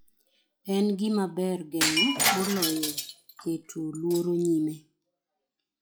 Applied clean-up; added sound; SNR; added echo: classical method log-MMSE.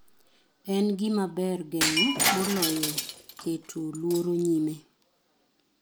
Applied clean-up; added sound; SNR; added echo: none; Shatter; 3 dB; none.